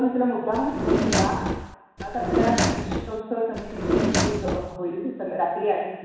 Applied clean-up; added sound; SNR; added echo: none; Drawer open or close; -3 dB; reverberation time 1.1 s.